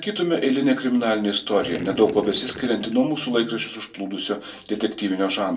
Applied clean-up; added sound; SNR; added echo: none; Gurgling; 13 dB; reverberation time 0.2 s.